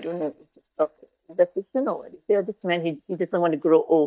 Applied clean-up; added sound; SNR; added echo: neural mask model DeepFilterNet 3.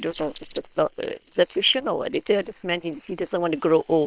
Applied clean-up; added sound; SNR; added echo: neural separator model SepFormer WHAM!.